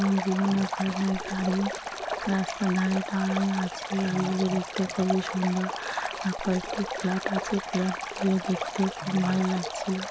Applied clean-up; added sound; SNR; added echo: none; Stream; 6 dB; none.